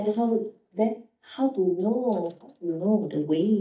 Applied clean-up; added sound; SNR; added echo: neural mask model DeepFilterNet 3.